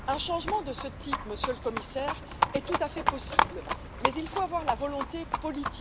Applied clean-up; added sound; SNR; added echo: none; Livestock, farm animals, working animals; -1 dB; none.